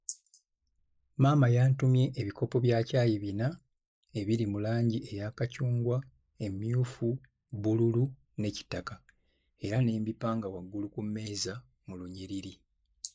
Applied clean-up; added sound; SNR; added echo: neural mask model Resemble Enhance denoiser.